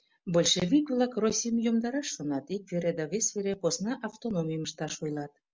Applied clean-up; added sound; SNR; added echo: none; none; none; none.